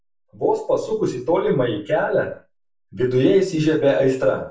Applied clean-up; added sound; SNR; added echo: none; none; none; reverberation time 0.4 s.